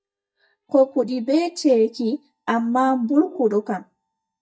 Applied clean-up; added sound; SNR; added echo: neural mask model DeepFilterNet 3.